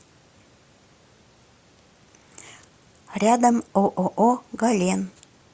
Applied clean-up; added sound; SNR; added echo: none; none; none; none.